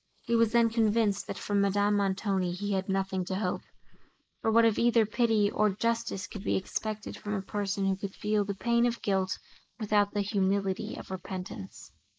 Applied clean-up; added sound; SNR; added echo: neural mask model Resemble Enhance denoiser.